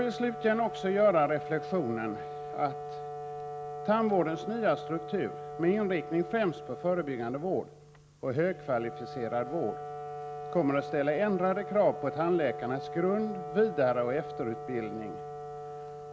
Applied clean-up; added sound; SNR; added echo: none; Wind instrument, woodwind instrument; 9 dB; none.